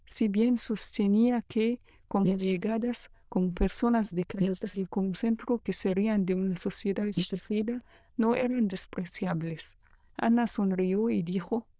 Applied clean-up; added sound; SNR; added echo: neural diffusion model UNIVERSE++.